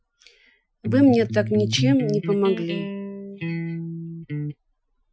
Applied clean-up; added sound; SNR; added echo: classical method Wiener filter.